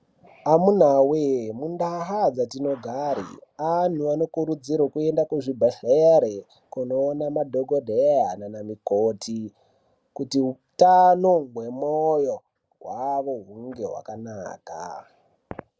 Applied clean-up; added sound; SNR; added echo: none; none; none; none.